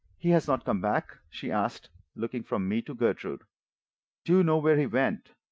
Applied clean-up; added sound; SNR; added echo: none; none; none; none.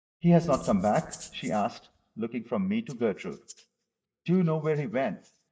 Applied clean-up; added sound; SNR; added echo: neural mask model DeepFilterNet 3.